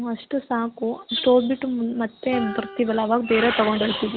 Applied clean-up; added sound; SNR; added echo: none; Piano; 14 dB; none.